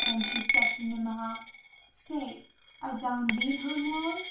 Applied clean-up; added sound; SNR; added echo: none; Coin (dropping); -2 dB; reverberation time 0.3 s.